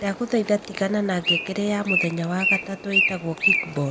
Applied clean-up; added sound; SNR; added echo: none; Bird; 1 dB; none.